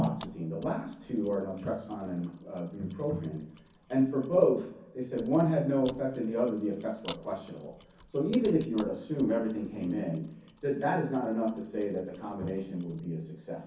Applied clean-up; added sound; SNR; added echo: none; Mechanisms; 19 dB; reverberation time 0.6 s.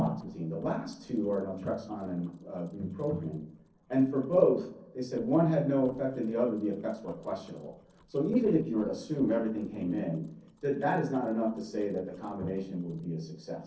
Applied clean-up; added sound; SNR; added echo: neural separator model SepFormer DNS4.